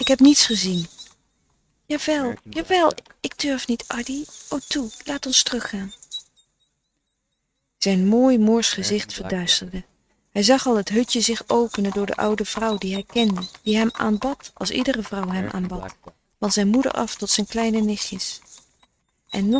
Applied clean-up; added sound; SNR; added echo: neural mask model RNNoise.